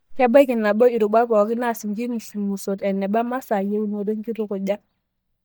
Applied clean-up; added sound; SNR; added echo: neural mask model DeepFilterNet 3.